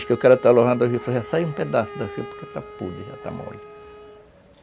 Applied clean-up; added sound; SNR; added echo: none; Wind instrument, woodwind instrument; 17 dB; none.